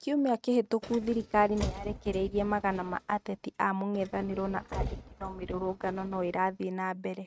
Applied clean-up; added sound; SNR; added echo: neural mask model RNNoise.